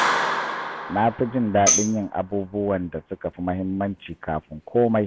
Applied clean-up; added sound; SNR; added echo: none; Clapping + Tambourine; 3 dB; none.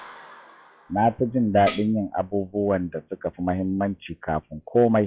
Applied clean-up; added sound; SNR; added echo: classical method log-MMSE.